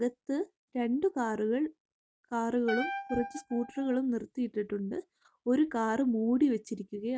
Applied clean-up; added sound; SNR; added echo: neural mask model RNNoise.